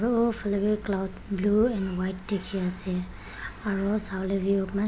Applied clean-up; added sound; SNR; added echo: none; none; none; none.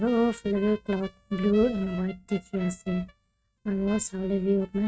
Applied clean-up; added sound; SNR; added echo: neural mask model RNNoise.